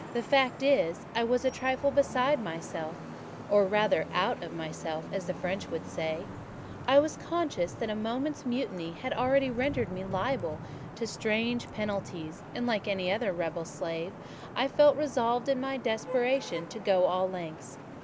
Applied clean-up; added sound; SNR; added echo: none; Traffic noise, roadway noise / Vehicle horn, car horn, honking; 12 dB; none.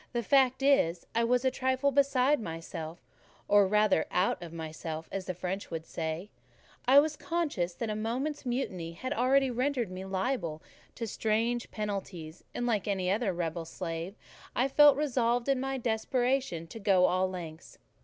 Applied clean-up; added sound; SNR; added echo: none; none; none; none.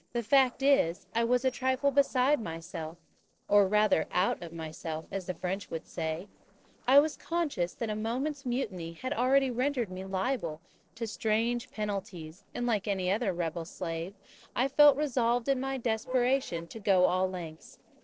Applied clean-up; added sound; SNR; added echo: neural separator model SepFormer DNS4.